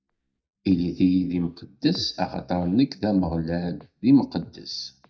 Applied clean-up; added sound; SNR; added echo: neural mask model DeepFilterNet 3.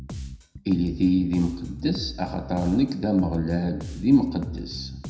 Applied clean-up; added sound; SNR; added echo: none; Bass guitar; 12 dB; reverberation time 0.7 s.